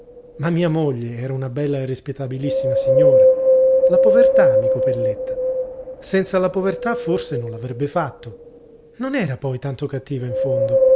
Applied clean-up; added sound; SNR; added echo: none; Wind; -5 dB; none.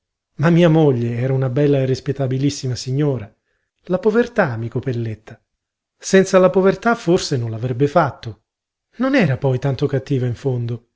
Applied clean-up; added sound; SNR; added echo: none; none; none; none.